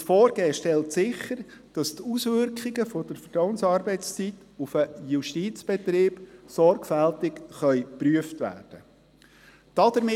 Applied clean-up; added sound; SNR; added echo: none; none; none; none.